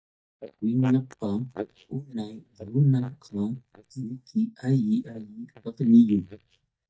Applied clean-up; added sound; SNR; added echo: neural mask model DeepFilterNet 3.